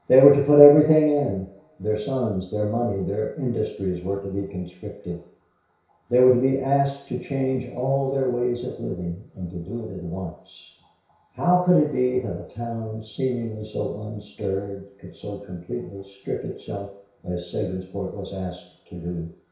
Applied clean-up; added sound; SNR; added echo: none; none; none; reverberation time 0.6 s.